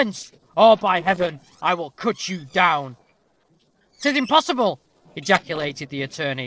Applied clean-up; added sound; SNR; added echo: neural separator model SepFormer DNS4.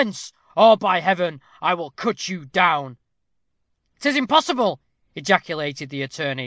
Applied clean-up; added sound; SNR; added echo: none; none; none; none.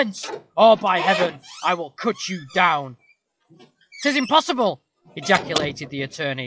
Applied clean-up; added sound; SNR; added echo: classical method log-MMSE.